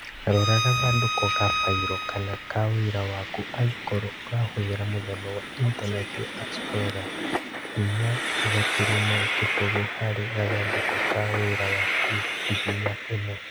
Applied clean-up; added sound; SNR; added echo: none; Bowed string instrument + Train; 1 dB; none.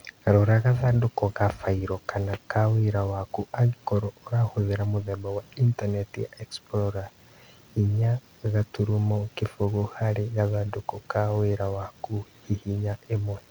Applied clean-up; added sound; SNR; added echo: none; none; none; none.